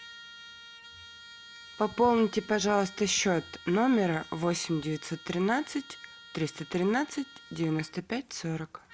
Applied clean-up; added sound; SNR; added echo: none; Trumpet; 19 dB; none.